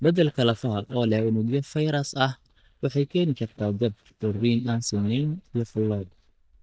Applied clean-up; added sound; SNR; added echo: neural mask model DeepFilterNet 3.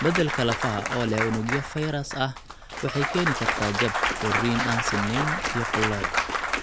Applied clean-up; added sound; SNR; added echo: none; Applause / Cheering / Clapping; 0 dB; none.